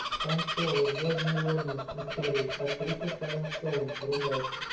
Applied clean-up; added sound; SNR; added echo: none; Bird vocalization, bird call, bird song; 4 dB; reverberation time 0.5 s.